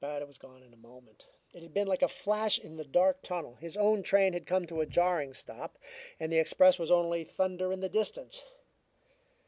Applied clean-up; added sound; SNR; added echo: none; none; none; none.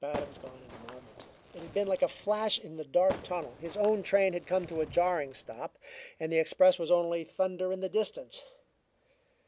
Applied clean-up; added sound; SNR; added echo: none; Fireworks; 15 dB; none.